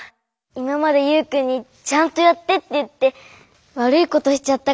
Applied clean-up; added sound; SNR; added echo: none; none; none; none.